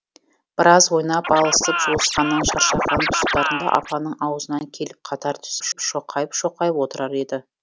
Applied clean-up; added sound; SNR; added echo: none; Scratching (performance technique); 1 dB; none.